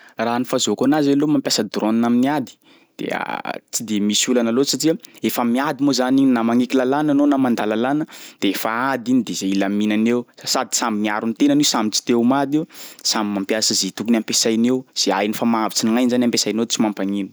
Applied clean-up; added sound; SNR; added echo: none; none; none; none.